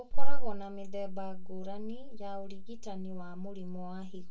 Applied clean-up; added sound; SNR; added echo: none; none; none; reverberation time 0.1 s.